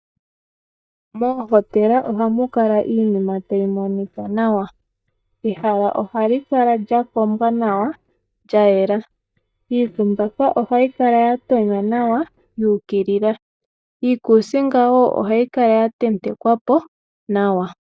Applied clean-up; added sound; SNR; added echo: neural mask model DeepFilterNet 3.